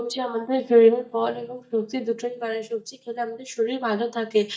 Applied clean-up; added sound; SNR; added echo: neural mask model DeepFilterNet 3.